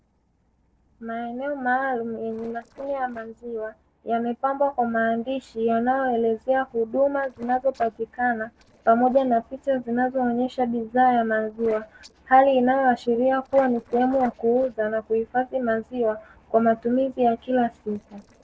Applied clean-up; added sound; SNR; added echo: neural separator model SepFormer DNS4.